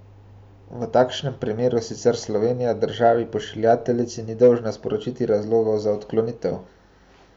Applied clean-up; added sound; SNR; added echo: none; none; none; none.